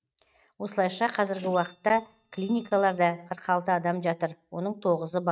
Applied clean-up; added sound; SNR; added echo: neural mask model RNNoise.